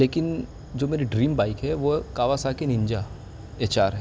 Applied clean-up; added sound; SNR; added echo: none; none; none; none.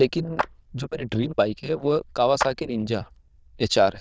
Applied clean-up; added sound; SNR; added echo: neural diffusion model UNIVERSE++.